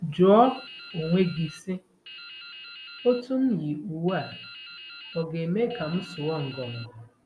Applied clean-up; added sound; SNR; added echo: none; Drip; 18 dB; none.